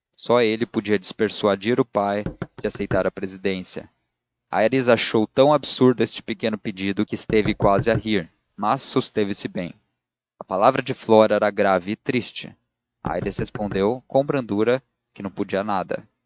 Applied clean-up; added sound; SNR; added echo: neural mask model RNNoise.